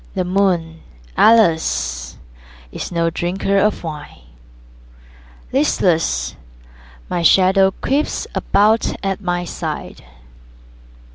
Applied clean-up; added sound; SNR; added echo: none; none; none; none.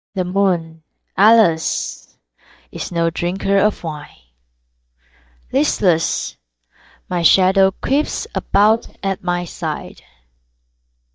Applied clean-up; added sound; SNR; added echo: neural mask model DeepFilterNet 3.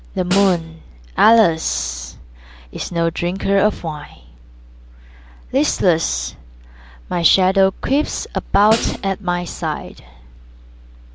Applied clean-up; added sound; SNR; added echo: none; Snare drum; 11 dB; none.